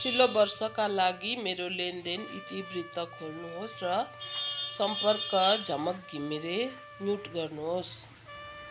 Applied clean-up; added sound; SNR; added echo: none; Trumpet; 17 dB; none.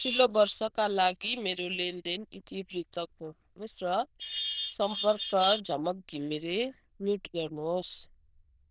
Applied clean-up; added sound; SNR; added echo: neural diffusion model UNIVERSE++.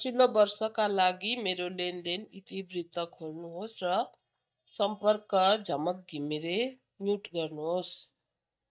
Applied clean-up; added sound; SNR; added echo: neural mask model DeepFilterNet 3.